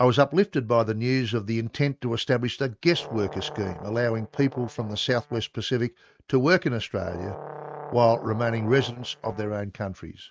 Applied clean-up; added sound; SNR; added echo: neural mask model RNNoise.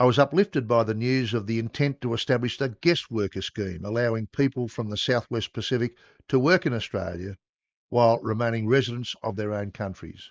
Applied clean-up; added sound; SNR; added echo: neural mask model Resemble Enhance denoiser.